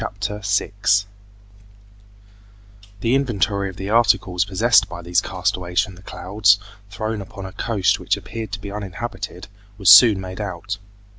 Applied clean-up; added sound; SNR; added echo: none; none; none; none.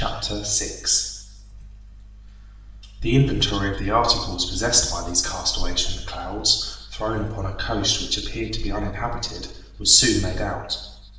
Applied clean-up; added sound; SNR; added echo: none; none; none; reverberation time 0.8 s.